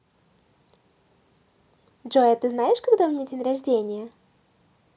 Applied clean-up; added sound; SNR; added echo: none; none; none; none.